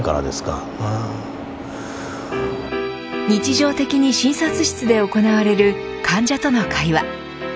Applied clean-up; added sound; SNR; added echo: none; none; none; none.